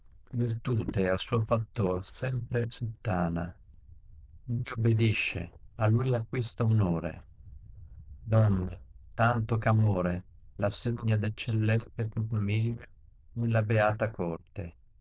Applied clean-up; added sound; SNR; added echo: neural diffusion model UNIVERSE++.